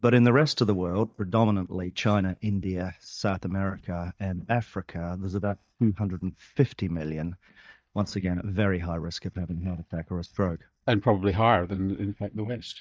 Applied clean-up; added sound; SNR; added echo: neural mask model DeepFilterNet 3.